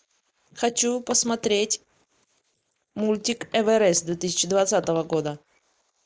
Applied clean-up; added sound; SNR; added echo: neural mask model Resemble Enhance denoiser.